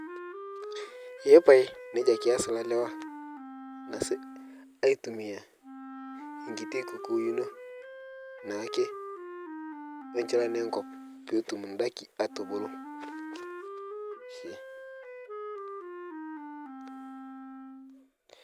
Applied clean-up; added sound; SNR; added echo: none; Wind instrument, woodwind instrument; 11 dB; none.